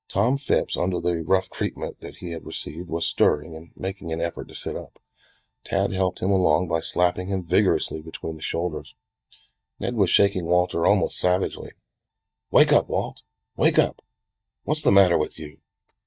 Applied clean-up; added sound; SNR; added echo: neural mask model DeepFilterNet 3.